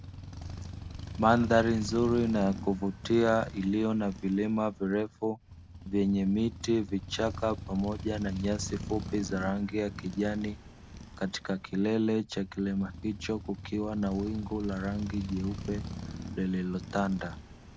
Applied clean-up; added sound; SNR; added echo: none; Motorcycle; 11 dB; none.